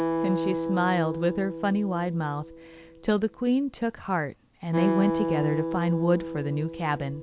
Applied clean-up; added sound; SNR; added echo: none; Acoustic guitar; 5 dB; none.